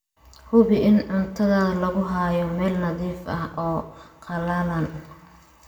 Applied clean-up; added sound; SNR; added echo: none; none; none; reverberation time 0.7 s.